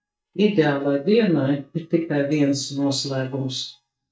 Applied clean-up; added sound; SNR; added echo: neural mask model DeepFilterNet 3.